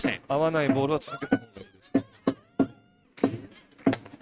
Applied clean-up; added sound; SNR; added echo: neural mask model RNNoise.